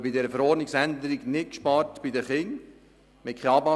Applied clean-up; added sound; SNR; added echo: none; none; none; none.